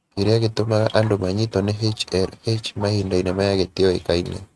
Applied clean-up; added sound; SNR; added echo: neural mask model RNNoise.